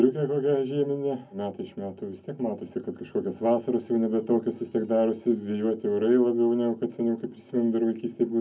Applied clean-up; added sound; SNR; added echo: none; none; none; reverberation time 0.3 s.